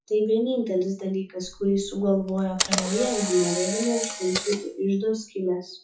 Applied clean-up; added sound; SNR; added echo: classical method WPE with log-MMSE.